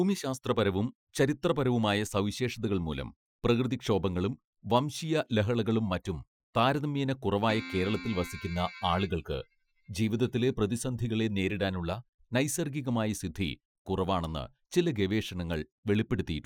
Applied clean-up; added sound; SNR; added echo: classical method Wiener filter.